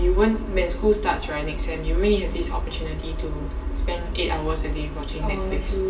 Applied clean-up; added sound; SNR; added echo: none; none; none; reverberation time 0.8 s.